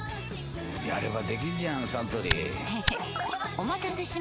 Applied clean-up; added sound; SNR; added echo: none; Tick; 1 dB; none.